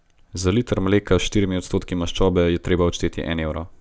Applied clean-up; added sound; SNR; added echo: none; none; none; none.